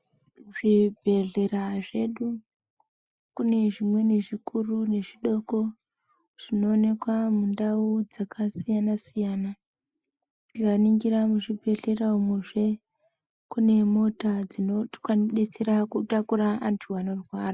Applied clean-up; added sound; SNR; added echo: neural mask model Resemble Enhance denoiser.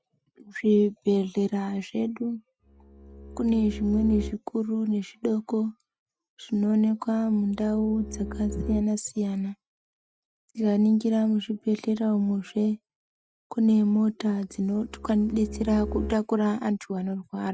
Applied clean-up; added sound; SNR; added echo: neural mask model RNNoise.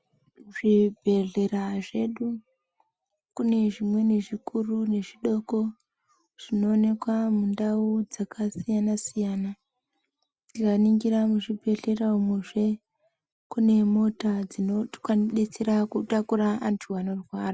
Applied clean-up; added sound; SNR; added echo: none; none; none; none.